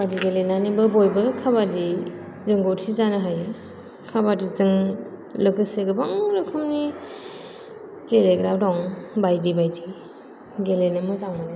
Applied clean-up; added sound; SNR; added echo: none; none; none; none.